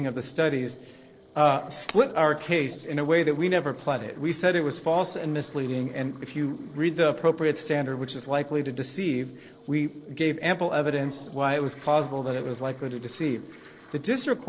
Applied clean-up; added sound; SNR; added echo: neural separator model SepFormer DNS4.